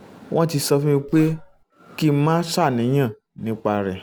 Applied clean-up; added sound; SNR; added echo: none; Zipper (clothing); 20 dB; none.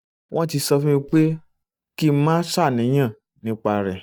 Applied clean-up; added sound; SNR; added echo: neural mask model DeepFilterNet 3.